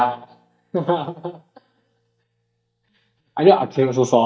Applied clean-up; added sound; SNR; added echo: neural mask model DeepFilterNet 3.